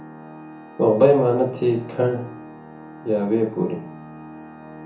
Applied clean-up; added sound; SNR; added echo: none; Organ; 17 dB; reverberation time 0.6 s.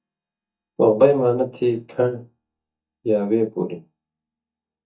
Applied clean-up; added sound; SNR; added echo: neural mask model DeepFilterNet 3.